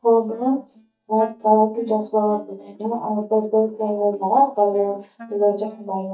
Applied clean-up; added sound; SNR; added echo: neural mask model DeepFilterNet 3.